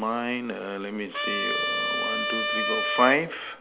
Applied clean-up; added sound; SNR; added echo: none; Trumpet; 0 dB; none.